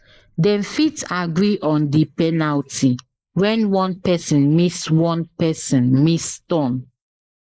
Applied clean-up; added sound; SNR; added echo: neural mask model Resemble Enhance denoiser.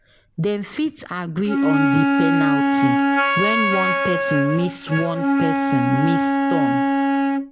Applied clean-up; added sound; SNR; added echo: none; Wind instrument, woodwind instrument; -4 dB; none.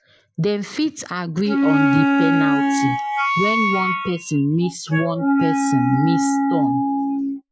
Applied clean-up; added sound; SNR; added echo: classical method Wiener filter.